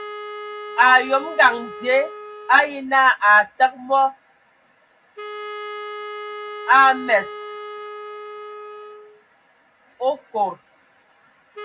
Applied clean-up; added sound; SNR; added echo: none; Wind instrument, woodwind instrument; 14 dB; reverberation time 0.3 s.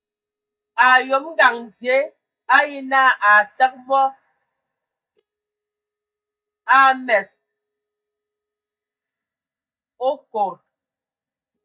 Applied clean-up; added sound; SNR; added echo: neural mask model DeepFilterNet 3.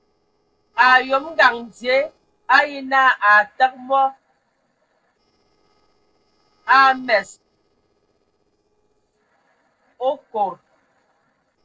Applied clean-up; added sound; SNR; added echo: neural separator model SepFormer DNS4.